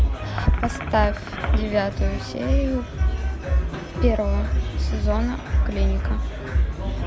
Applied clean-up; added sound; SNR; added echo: none; none; none; none.